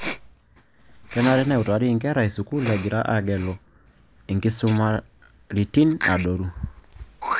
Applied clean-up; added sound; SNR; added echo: none; Respiratory sounds; 11 dB; none.